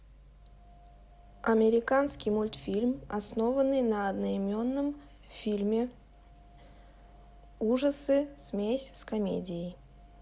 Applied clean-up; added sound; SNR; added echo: none; none; none; none.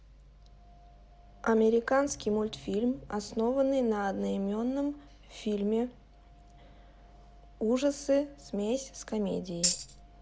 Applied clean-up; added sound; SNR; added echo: none; Tambourine; 1 dB; none.